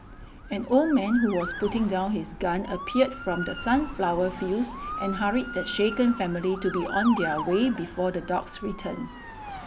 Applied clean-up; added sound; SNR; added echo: none; Motor vehicle (road) / Siren; 11 dB; none.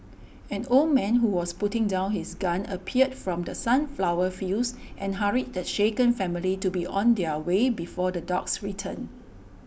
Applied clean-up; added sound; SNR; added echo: none; none; none; none.